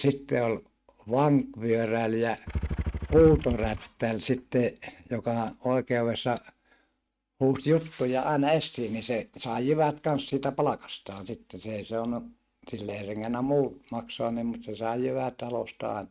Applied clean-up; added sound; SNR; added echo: neural mask model RNNoise.